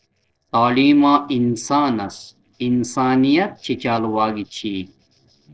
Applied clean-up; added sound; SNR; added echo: neural separator model SepFormer DNS4.